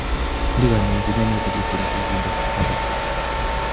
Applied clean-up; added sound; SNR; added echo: none; Mechanisms; -4 dB; none.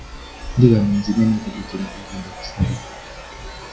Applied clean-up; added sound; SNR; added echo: classical method log-MMSE.